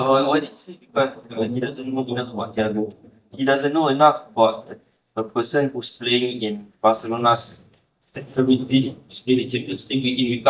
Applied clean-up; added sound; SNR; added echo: neural mask model DeepFilterNet 3.